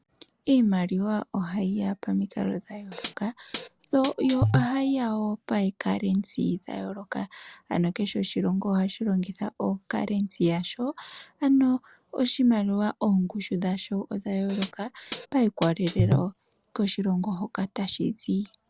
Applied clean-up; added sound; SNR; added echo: none; Hi-hat; 3 dB; none.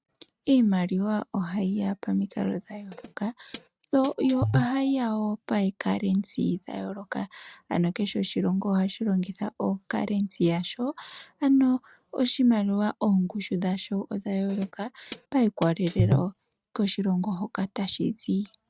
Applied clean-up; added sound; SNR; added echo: neural mask model RNNoise.